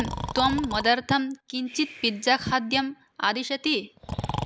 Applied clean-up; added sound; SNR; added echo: none; Breathing; 10 dB; none.